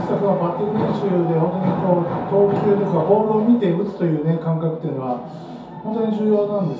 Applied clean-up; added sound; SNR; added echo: none; none; none; reverberation time 0.6 s.